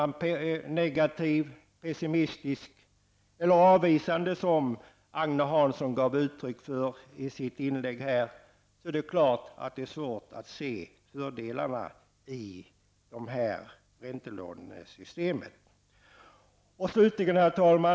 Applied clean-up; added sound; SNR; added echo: none; none; none; none.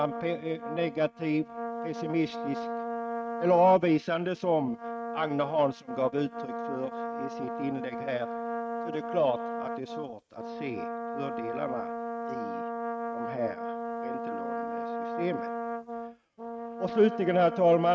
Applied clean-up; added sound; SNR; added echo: neural mask model RNNoise.